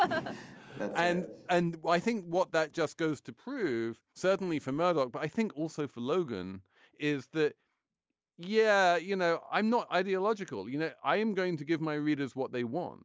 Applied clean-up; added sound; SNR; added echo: none; none; none; none.